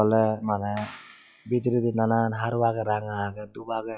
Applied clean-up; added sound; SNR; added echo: classical method log-MMSE.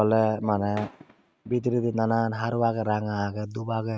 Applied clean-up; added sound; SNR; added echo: neural mask model RNNoise.